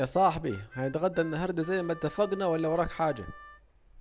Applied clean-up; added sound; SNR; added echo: none; Harmonica; 20 dB; none.